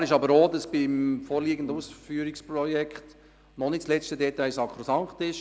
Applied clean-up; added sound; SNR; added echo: none; none; none; none.